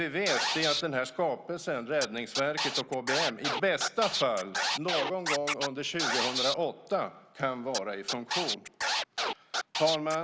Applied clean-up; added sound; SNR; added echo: none; Scratching (performance technique); 2 dB; none.